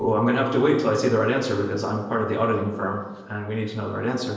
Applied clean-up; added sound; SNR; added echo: neural separator model SepFormer DNS4.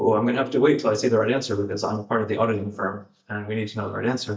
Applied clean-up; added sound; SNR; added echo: neural mask model DeepFilterNet 3.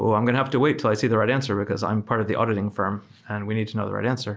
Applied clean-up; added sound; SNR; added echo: none; none; none; none.